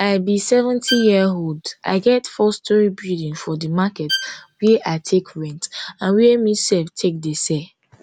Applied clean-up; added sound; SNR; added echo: none; Bowed string instrument; 10 dB; none.